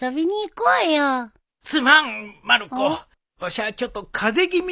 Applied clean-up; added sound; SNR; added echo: none; none; none; none.